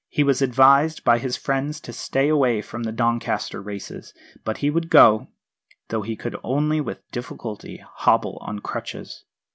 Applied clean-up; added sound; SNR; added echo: none; none; none; none.